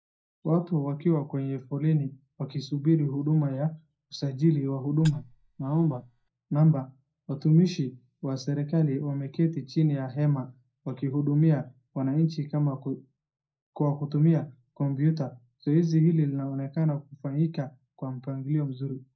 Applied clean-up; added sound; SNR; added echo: neural mask model DeepFilterNet 3.